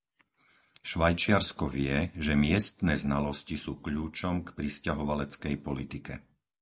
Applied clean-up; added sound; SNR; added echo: none; none; none; none.